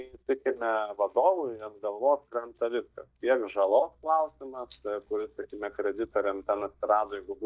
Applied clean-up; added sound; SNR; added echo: neural mask model DeepFilterNet 3.